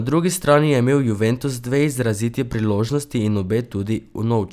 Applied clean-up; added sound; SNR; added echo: none; none; none; none.